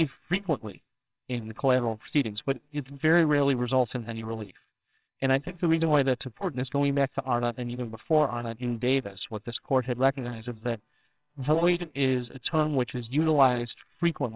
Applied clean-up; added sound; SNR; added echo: neural separator model SepFormer WHAMR!.